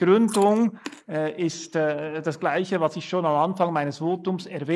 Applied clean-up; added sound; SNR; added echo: neural mask model Resemble Enhance denoiser.